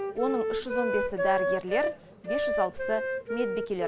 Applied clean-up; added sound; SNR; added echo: none; Wind instrument, woodwind instrument; -2 dB; none.